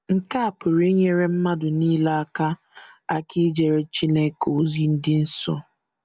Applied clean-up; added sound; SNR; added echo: none; none; none; none.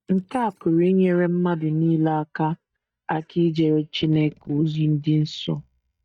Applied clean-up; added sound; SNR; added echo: neural mask model DeepFilterNet 3.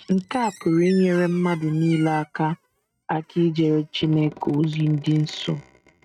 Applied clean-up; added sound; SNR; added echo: neural mask model RNNoise.